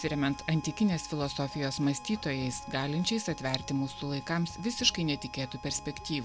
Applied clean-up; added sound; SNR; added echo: none; Harmonica; 15 dB; none.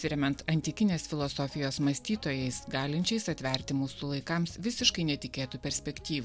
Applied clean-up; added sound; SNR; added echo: none; none; none; none.